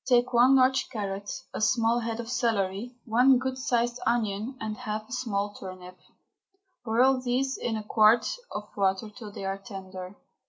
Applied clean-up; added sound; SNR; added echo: none; none; none; none.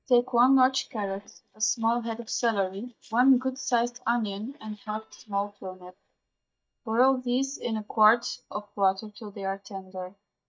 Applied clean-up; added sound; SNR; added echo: neural mask model DeepFilterNet 3.